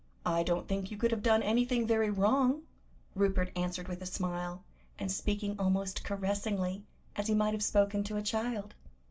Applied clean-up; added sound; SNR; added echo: none; none; none; reverberation time 0.2 s.